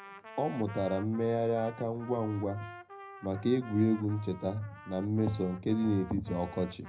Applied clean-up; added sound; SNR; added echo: none; Trumpet; 18 dB; reverberation time 0.4 s.